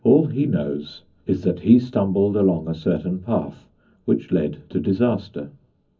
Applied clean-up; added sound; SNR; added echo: none; none; none; reverberation time 0.4 s.